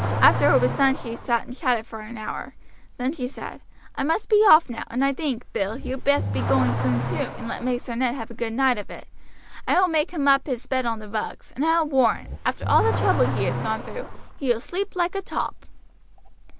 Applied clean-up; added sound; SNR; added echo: none; Accelerating, revving, vroom / Car; 8 dB; none.